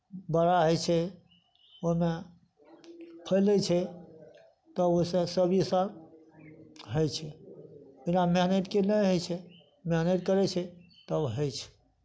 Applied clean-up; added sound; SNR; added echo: none; none; none; none.